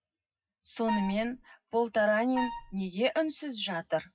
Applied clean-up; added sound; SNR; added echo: classical method WPE with log-MMSE.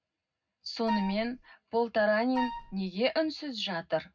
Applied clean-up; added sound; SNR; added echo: none; Wind instrument, woodwind instrument; 6 dB; reverberation time 0.4 s.